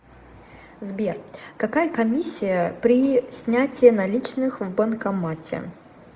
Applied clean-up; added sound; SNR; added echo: none; none; none; none.